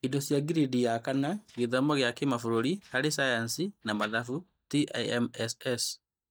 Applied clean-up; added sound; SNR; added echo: neural mask model DeepFilterNet 3.